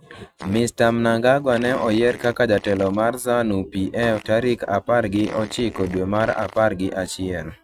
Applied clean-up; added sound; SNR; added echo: neural mask model RNNoise.